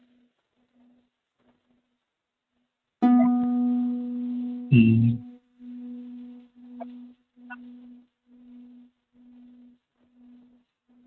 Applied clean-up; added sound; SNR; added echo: neural mask model RNNoise.